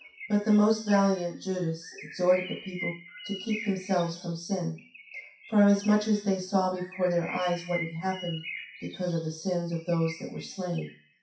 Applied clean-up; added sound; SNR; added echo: classical method WPE with log-MMSE.